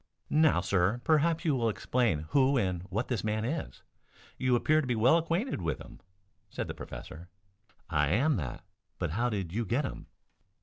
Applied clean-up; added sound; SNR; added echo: none; none; none; none.